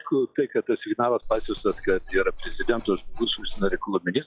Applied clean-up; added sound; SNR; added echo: classical method log-MMSE.